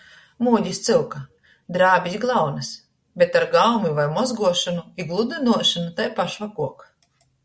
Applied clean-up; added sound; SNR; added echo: none; none; none; none.